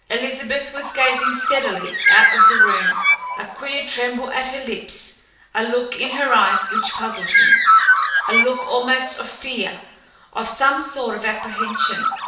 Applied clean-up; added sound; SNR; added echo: none; Bird; -3 dB; reverberation time 0.7 s.